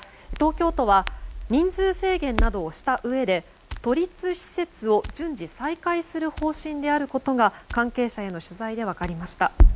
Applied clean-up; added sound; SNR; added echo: none; Crackle; 3 dB; none.